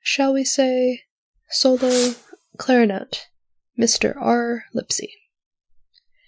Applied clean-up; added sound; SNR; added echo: classical method Wiener filter.